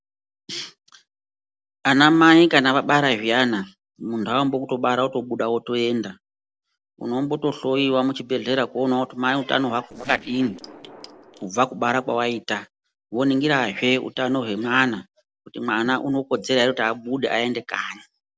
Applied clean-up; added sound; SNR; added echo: neural separator model SepFormer DNS4.